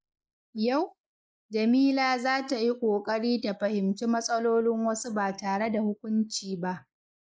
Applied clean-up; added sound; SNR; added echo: neural mask model Resemble Enhance denoiser.